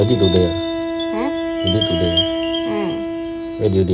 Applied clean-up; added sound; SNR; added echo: none; Chime + Wind instrument, woodwind instrument; 1 dB; none.